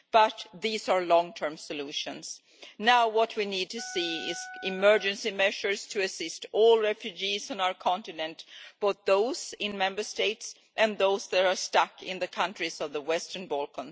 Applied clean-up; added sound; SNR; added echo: none; Wind instrument, woodwind instrument; 15 dB; none.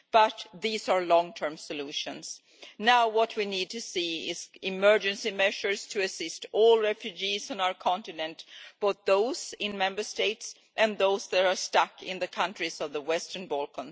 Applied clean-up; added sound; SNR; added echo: none; none; none; none.